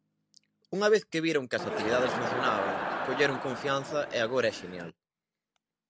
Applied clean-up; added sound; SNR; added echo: none; Crowd; 3 dB; none.